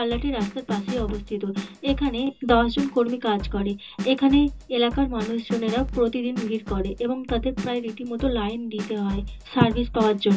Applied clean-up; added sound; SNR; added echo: none; Drum kit; 9 dB; reverberation time 0.2 s.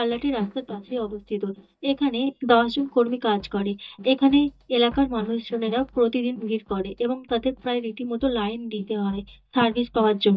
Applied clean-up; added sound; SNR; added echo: neural mask model DeepFilterNet 3.